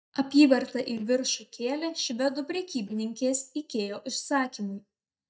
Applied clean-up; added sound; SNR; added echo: neural mask model DeepFilterNet 3.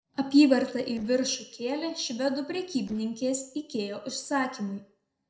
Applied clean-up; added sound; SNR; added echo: neural separator model SepFormer DNS4.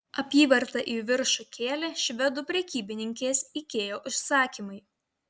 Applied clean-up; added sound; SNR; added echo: none; none; none; none.